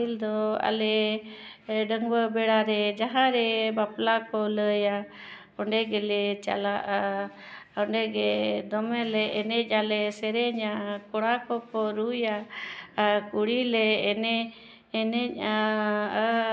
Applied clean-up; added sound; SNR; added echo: none; none; none; none.